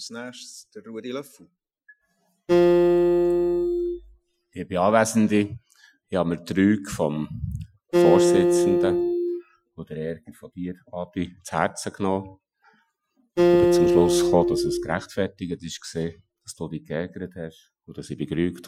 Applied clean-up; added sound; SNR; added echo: classical method Wiener filter.